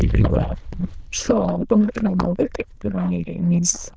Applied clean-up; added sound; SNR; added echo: neural diffusion model UNIVERSE++.